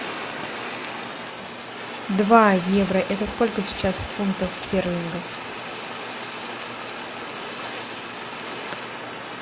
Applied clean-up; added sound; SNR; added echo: none; Fire; 7 dB; none.